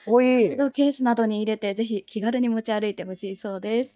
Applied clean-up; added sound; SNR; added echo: neural mask model DeepFilterNet 3.